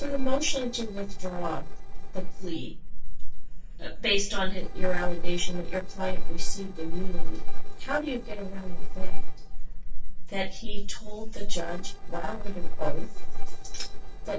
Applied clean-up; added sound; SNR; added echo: neural separator model SepFormer DNS4.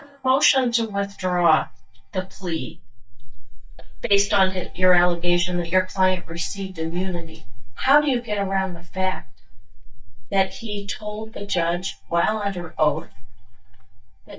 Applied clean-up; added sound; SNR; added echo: neural mask model DeepFilterNet 3.